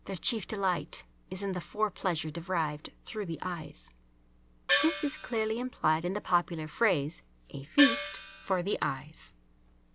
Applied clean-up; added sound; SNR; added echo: none; Gong; -1 dB; none.